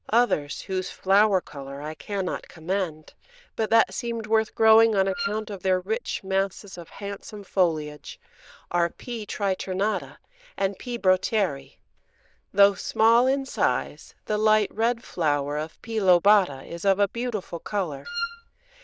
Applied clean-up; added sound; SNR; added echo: neural diffusion model UNIVERSE++.